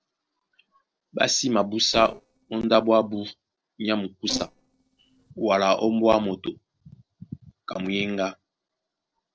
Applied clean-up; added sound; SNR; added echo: neural separator model SepFormer DNS4.